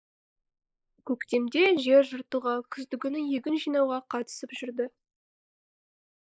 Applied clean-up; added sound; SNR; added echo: neural mask model Resemble Enhance denoiser.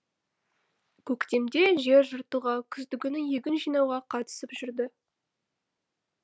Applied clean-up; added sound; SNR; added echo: none; none; none; none.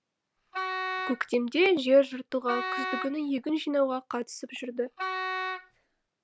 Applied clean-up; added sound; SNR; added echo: none; Wind instrument, woodwind instrument; 5 dB; none.